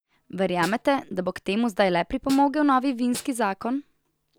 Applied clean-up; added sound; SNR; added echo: none; Snare drum; 19 dB; none.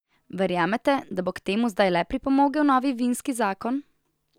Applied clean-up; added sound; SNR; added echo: none; none; none; none.